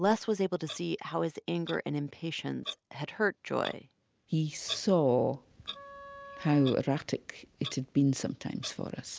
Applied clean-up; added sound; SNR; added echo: none; Wind instrument, woodwind instrument + Clock; 16 dB; none.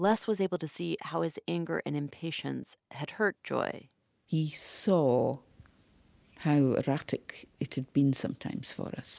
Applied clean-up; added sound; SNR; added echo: none; none; none; none.